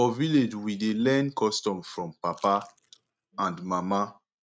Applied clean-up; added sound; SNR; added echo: neural mask model RNNoise.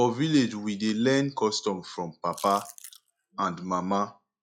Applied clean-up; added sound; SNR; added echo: classical method log-MMSE.